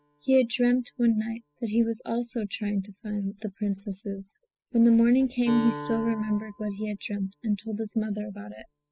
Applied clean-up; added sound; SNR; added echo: classical method spectral subtraction.